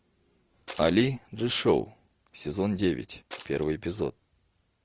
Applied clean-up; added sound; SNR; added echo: none; Shatter; 16 dB; none.